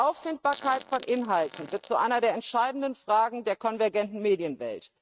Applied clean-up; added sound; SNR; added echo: neural mask model RNNoise.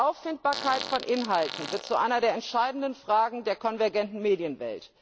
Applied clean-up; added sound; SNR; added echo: none; Fart; 10 dB; none.